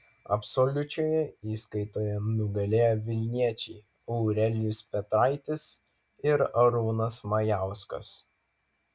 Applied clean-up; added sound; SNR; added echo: none; none; none; none.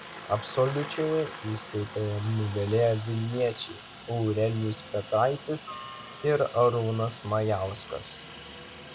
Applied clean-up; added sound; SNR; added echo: none; Aircraft; 14 dB; none.